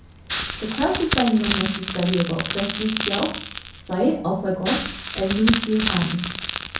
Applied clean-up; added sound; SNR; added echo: none; Crackle; 5 dB; reverberation time 0.6 s.